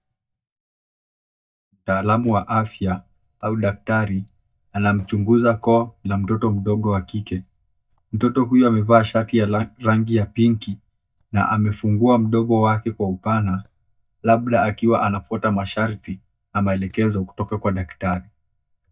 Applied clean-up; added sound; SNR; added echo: neural mask model DeepFilterNet 3.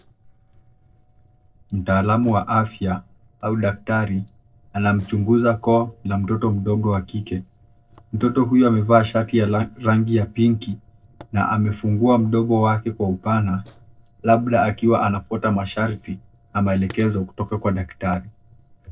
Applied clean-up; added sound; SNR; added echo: neural separator model SepFormer DNS4.